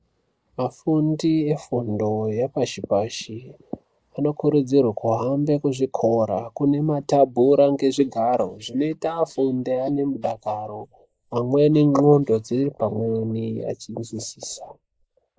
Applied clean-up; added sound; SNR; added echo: neural mask model Resemble Enhance denoiser.